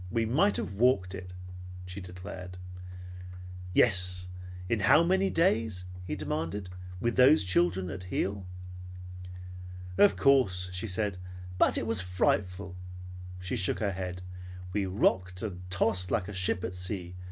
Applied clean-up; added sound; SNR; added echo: none; none; none; none.